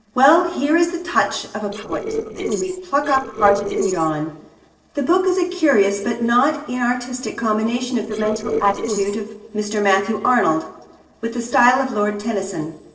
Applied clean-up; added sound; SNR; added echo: neural separator model SepFormer DNS4.